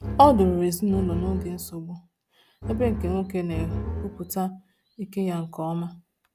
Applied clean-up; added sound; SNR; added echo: none; Bowed string instrument; 5 dB; none.